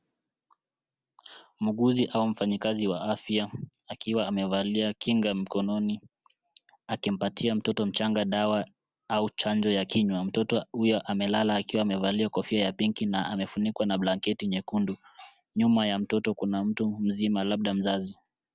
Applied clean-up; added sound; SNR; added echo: none; none; none; none.